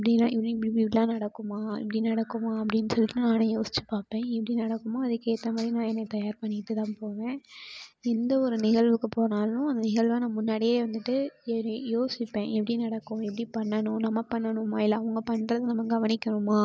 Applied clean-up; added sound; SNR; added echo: none; none; none; none.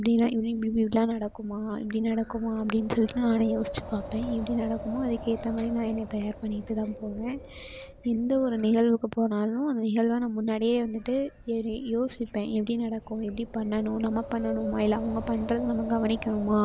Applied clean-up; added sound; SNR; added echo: none; Wind; 14 dB; none.